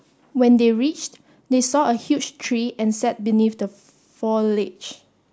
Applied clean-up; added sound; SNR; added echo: none; none; none; none.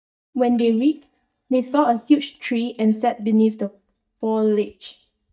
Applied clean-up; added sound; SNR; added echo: neural mask model DeepFilterNet 3.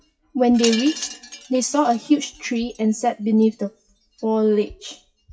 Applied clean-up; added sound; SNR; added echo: classical method WPE with log-MMSE.